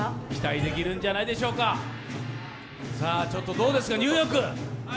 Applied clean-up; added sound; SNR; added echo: none; Sliding door; 16 dB; none.